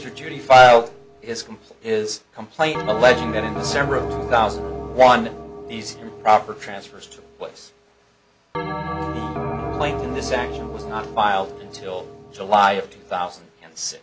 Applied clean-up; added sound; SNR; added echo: none; Bell; 10 dB; none.